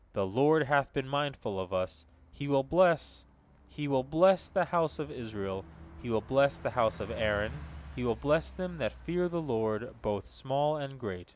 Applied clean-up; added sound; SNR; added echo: none; Bus; 19 dB; none.